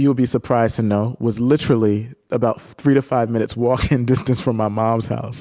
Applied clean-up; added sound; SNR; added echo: none; none; none; none.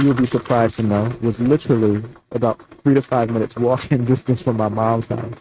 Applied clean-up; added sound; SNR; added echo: neural mask model RNNoise.